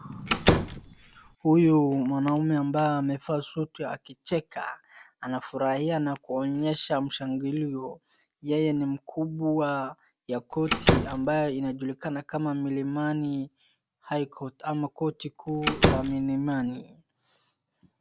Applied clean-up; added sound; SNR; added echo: none; Slam; -1 dB; none.